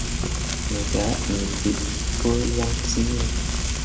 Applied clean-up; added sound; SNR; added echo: none; Frying (food); -3 dB; reverberation time 0.7 s.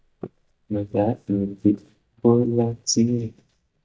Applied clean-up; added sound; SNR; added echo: neural mask model DeepFilterNet 3.